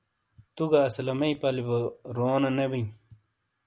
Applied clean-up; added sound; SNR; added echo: none; none; none; none.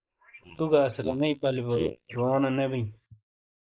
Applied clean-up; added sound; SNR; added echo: neural mask model Resemble Enhance denoiser.